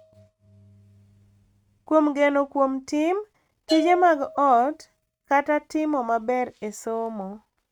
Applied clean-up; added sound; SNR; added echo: neural mask model RNNoise.